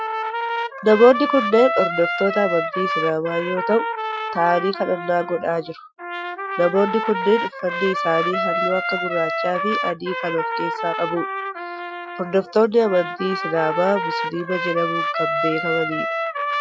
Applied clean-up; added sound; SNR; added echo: classical method Wiener filter.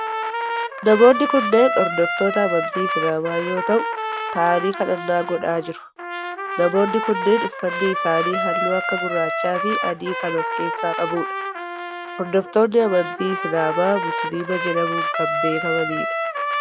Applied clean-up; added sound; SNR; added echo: none; Trumpet; 4 dB; none.